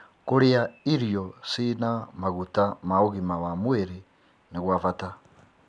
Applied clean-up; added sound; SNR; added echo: none; none; none; none.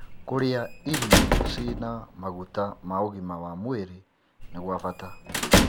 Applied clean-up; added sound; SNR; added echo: none; Squeak / Slam / Human group actions; -4 dB; none.